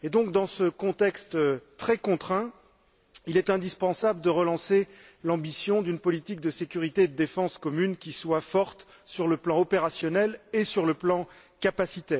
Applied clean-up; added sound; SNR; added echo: none; none; none; none.